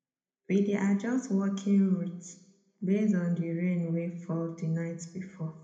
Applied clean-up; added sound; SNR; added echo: none; none; none; reverberation time 0.7 s.